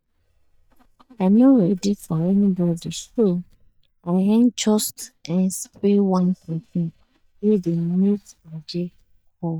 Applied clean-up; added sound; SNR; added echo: neural mask model DeepFilterNet 3.